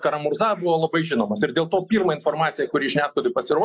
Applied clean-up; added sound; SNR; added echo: neural mask model Resemble Enhance denoiser.